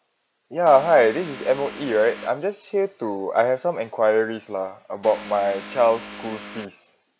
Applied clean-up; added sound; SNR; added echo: none; Vehicle; 14 dB; none.